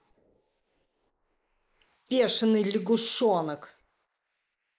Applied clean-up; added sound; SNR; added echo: neural mask model Resemble Enhance denoiser.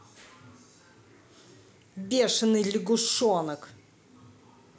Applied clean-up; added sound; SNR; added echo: none; none; none; none.